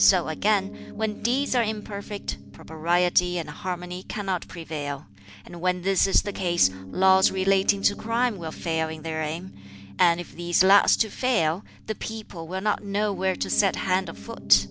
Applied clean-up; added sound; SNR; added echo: none; Piano; 15 dB; none.